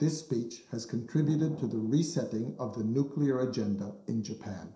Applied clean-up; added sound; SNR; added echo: neural separator model SepFormer DNS4.